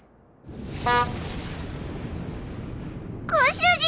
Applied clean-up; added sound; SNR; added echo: none; Vehicle horn, car horn, honking; 2 dB; none.